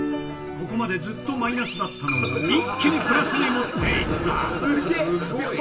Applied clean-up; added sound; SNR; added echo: none; Explosion; 12 dB; reverberation time 0.2 s.